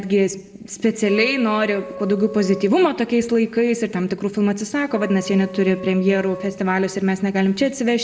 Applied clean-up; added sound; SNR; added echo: none; Wind instrument, woodwind instrument; 16 dB; reverberation time 0.8 s.